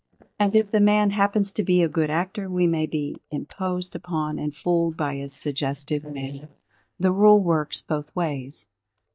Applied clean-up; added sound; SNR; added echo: neural mask model DeepFilterNet 3.